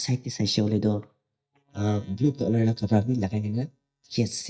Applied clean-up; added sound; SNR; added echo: neural mask model DeepFilterNet 3.